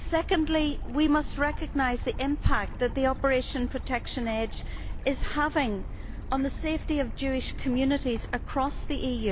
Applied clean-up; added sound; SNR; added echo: none; Stream / Bird; 6 dB; none.